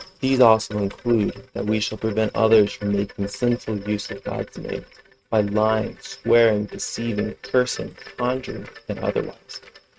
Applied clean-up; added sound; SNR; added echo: neural mask model RNNoise.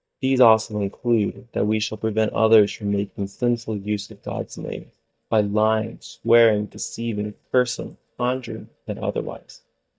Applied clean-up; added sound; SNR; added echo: neural mask model DeepFilterNet 3.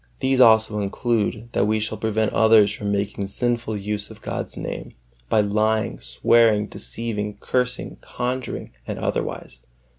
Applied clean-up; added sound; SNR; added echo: none; none; none; none.